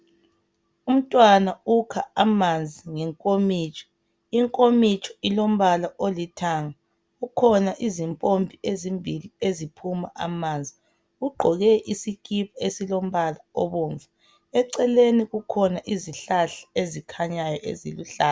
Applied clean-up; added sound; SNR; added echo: none; none; none; none.